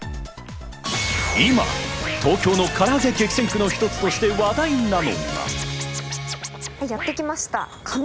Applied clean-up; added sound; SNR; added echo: none; Scratching (performance technique); 12 dB; none.